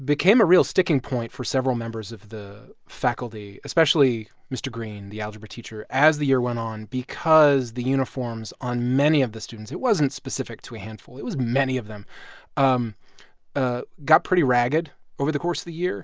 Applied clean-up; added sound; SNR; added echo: none; none; none; none.